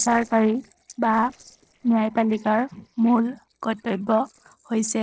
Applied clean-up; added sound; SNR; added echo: neural separator model SepFormer DNS4.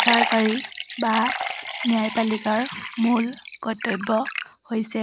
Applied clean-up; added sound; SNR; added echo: none; Liquid; 4 dB; none.